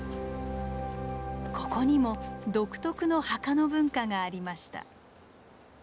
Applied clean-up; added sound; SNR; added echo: none; none; none; none.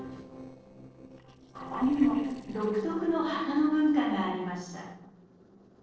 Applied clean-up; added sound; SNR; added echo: neural separator model SepFormer DNS4.